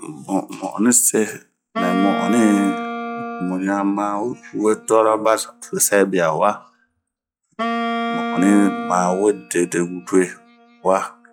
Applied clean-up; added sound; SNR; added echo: classical method log-MMSE.